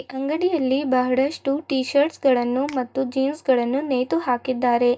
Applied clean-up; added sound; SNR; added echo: neural mask model DeepFilterNet 3.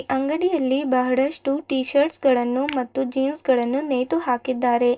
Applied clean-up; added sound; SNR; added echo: neural separator model SepFormer DNS4.